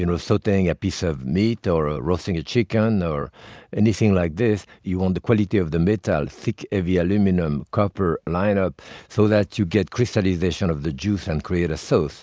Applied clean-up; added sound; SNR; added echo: none; none; none; none.